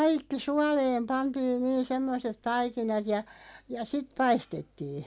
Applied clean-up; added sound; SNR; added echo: none; none; none; none.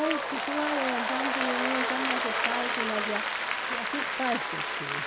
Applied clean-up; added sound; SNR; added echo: none; Applause; -4 dB; none.